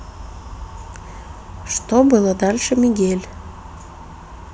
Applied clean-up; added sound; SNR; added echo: none; none; none; none.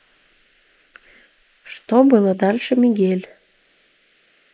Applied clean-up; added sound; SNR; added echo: neural mask model Resemble Enhance denoiser.